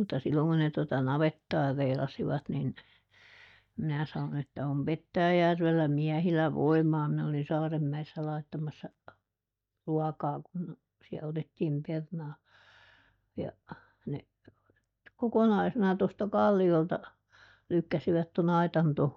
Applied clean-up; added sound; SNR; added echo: neural mask model DeepFilterNet 3.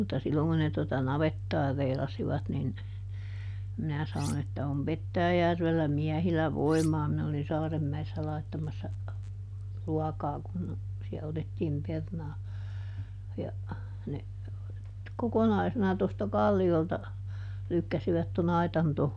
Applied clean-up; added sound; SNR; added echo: none; Cutlery, silverware; 16 dB; none.